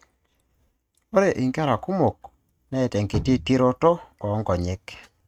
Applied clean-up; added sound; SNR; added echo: neural mask model RNNoise.